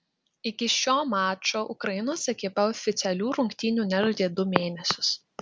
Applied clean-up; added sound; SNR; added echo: none; none; none; none.